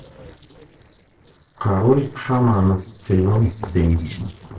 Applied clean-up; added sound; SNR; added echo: neural separator model SepFormer DNS4.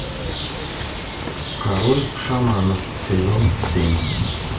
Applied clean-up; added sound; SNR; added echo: none; Bird; 3 dB; reverberation time 0.3 s.